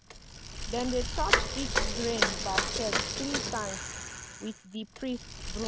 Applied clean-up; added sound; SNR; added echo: none; Bicycle; -4 dB; none.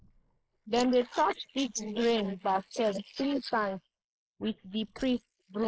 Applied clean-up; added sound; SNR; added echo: neural mask model Resemble Enhance denoiser.